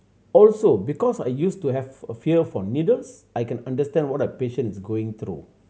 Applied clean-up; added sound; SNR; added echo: none; none; none; none.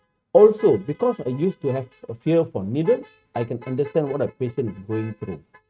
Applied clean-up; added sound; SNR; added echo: neural mask model RNNoise.